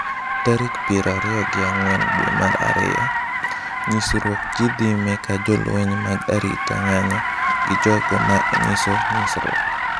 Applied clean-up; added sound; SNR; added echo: none; Car; 0 dB; none.